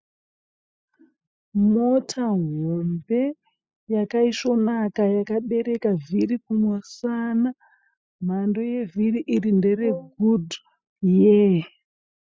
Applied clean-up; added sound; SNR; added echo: classical method spectral subtraction.